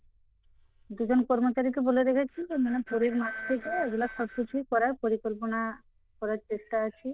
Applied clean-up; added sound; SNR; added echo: neural diffusion model UNIVERSE++.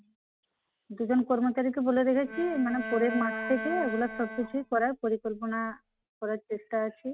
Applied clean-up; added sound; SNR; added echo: neural mask model RNNoise.